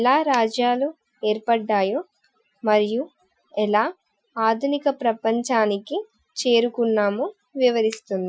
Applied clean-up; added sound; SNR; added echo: classical method Wiener filter.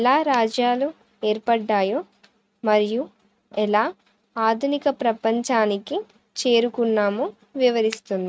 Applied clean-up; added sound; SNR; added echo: neural mask model RNNoise.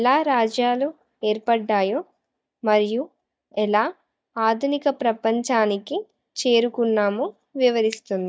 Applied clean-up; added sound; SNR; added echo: neural mask model DeepFilterNet 3.